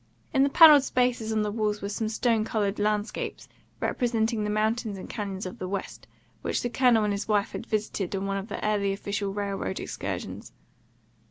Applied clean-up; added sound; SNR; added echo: none; none; none; none.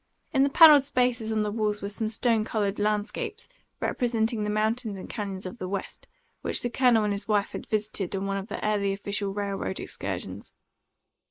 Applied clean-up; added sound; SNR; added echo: neural mask model Resemble Enhance denoiser.